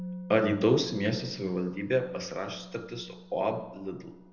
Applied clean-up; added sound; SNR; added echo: none; Musical instrument; 13 dB; reverberation time 0.6 s.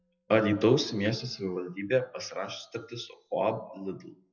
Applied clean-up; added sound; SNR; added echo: classical method WPE with log-MMSE.